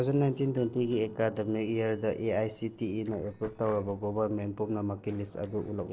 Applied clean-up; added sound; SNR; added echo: neural separator model SepFormer DNS4.